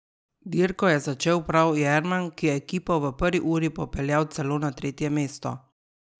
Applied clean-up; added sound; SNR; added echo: none; none; none; none.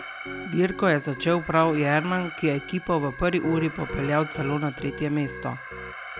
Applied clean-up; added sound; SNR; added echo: none; Piano + Alarm; 11 dB; none.